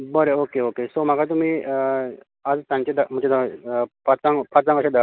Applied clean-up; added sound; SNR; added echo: none; none; none; none.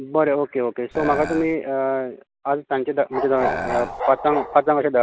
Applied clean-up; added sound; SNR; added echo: none; Bark + Burping, eructation; 6 dB; none.